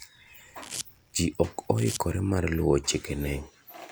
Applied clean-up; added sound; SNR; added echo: none; Domestic sounds, home sounds; 14 dB; none.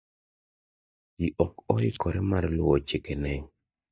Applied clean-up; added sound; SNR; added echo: neural mask model DeepFilterNet 3.